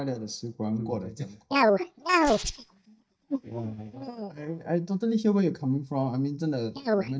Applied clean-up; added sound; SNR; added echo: neural mask model DeepFilterNet 3.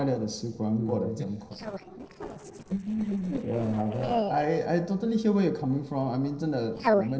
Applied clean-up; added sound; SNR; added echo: neural separator model SepFormer DNS4.